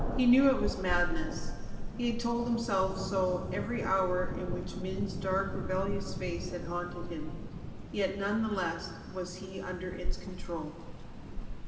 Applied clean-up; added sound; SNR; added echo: none; Thunder; 3 dB; reverberation time 2.6 s.